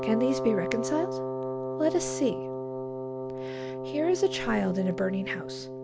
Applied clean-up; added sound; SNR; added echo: none; Wind instrument, woodwind instrument; 4 dB; none.